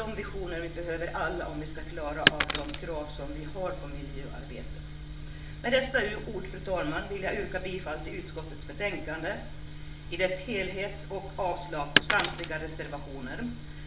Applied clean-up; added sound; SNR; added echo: none; Shatter; -2 dB; reverberation time 0.5 s.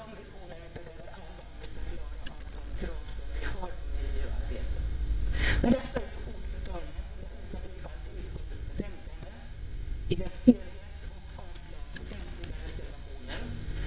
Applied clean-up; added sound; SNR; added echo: neural mask model DeepFilterNet 3.